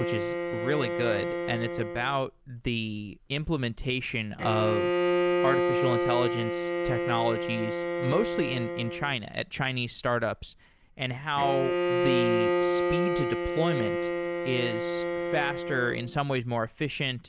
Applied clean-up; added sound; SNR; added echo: none; Bowed string instrument; -1 dB; none.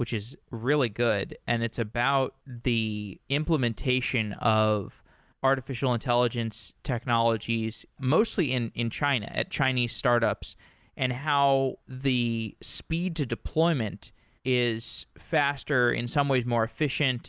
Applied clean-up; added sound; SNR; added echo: none; none; none; none.